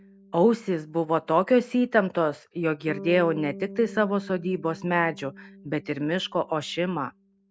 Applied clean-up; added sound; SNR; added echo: none; Bass guitar; 18 dB; none.